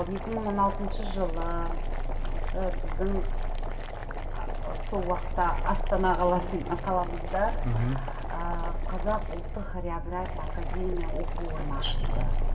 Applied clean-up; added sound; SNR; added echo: none; Boiling; 14 dB; reverberation time 0.9 s.